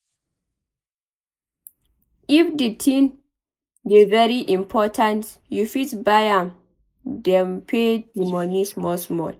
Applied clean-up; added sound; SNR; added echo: neural mask model Resemble Enhance denoiser.